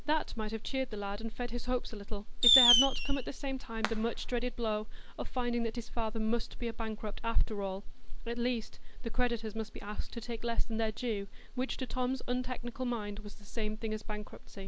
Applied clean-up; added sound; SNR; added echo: none; Fireworks; 1 dB; none.